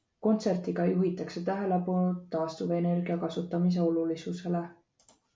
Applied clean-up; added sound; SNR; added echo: none; none; none; none.